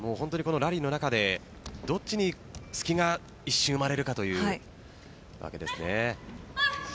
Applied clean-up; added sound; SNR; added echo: none; none; none; none.